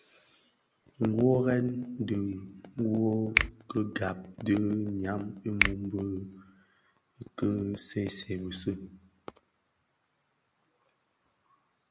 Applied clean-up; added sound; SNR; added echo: none; Finger snapping; 0 dB; none.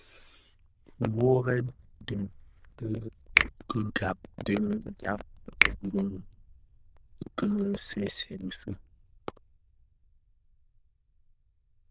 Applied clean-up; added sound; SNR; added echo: neural diffusion model UNIVERSE++.